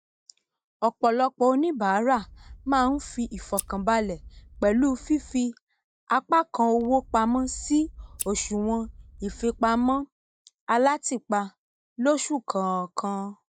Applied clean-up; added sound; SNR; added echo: neural mask model DeepFilterNet 3.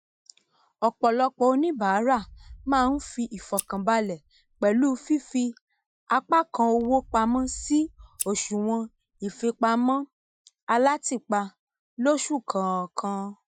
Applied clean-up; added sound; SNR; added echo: classical method Wiener filter.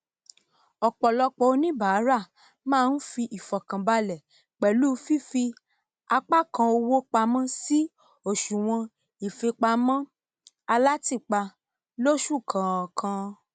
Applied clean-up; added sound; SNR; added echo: none; none; none; none.